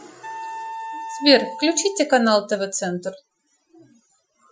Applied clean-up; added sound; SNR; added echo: classical method Wiener filter.